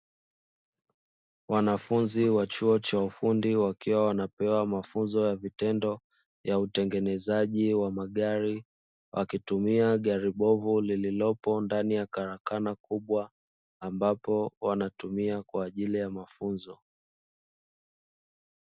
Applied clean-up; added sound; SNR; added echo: none; none; none; none.